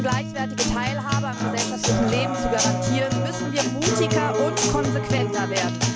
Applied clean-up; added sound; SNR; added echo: none; Acoustic guitar; -4 dB; none.